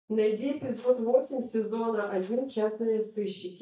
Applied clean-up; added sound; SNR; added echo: neural mask model DeepFilterNet 3.